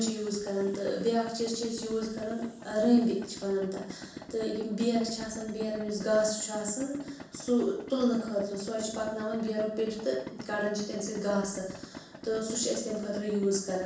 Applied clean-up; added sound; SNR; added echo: none; Idling; 15 dB; reverberation time 0.7 s.